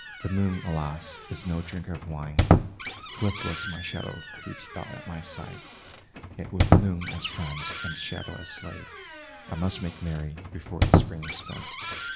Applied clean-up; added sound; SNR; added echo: none; Squeak; -4 dB; none.